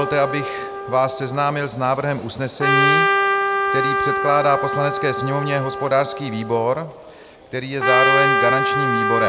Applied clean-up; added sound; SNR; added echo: none; Trumpet; -1 dB; none.